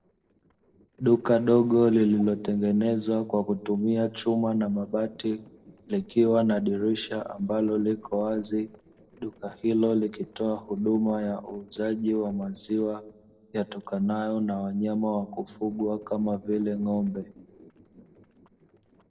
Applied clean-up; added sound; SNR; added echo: neural separator model SepFormer DNS4.